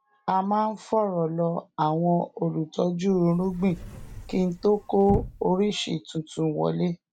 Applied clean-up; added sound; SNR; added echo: none; Sliding door / Slam / Wood; 11 dB; none.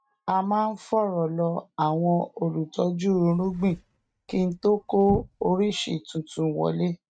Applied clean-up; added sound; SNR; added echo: neural mask model RNNoise.